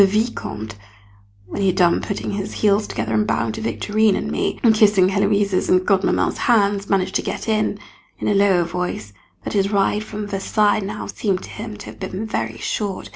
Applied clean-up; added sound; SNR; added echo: none; none; none; none.